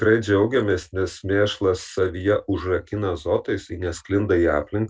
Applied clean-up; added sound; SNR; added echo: none; none; none; none.